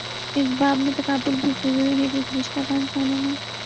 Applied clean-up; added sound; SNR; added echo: none; Tools; 8 dB; none.